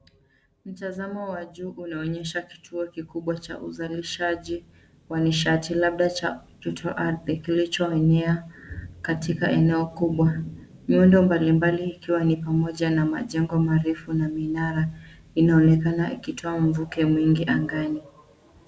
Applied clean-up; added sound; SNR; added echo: none; none; none; none.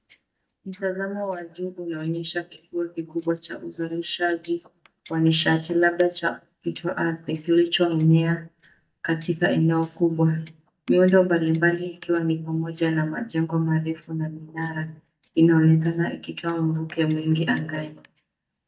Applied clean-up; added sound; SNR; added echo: neural mask model DeepFilterNet 3.